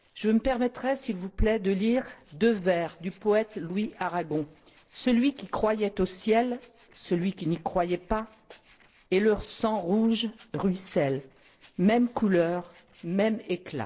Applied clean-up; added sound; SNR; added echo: neural separator model SepFormer DNS4.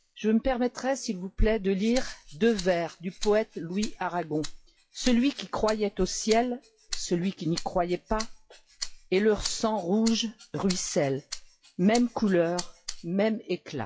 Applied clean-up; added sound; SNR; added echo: classical method WPE with log-MMSE.